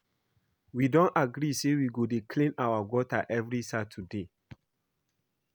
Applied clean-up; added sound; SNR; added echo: none; none; none; none.